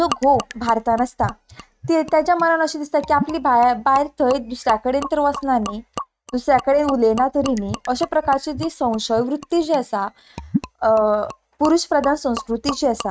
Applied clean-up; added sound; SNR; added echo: neural mask model RNNoise.